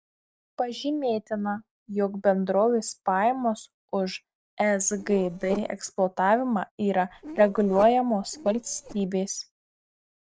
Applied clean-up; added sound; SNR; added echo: neural separator model SepFormer DNS4.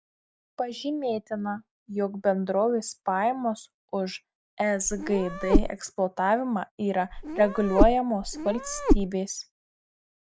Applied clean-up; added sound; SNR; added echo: none; Meow; -3 dB; none.